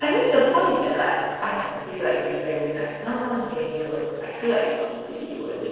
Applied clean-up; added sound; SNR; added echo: neural separator model SepFormer DNS4.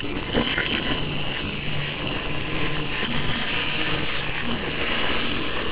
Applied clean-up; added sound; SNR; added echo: neural separator model SepFormer WHAMR!.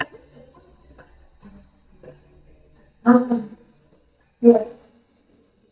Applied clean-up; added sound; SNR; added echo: neural mask model DeepFilterNet 3.